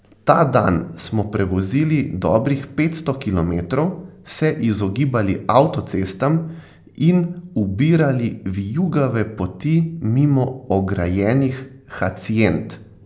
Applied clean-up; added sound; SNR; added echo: none; none; none; none.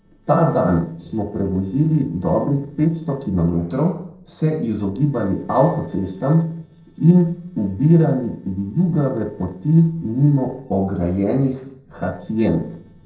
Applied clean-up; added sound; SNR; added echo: neural separator model SepFormer DNS4.